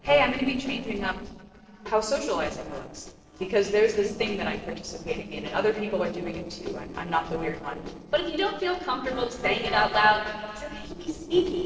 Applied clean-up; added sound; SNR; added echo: neural separator model SepFormer DNS4.